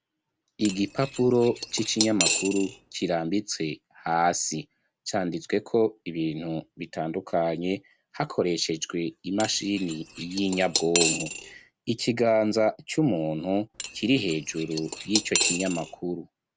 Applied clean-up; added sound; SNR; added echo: none; Cutlery, silverware / Dishes, pots, and pans; 4 dB; none.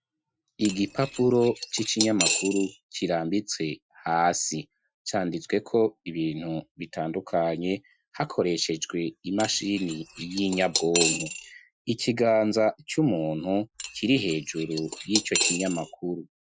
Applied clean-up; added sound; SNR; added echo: classical method Wiener filter.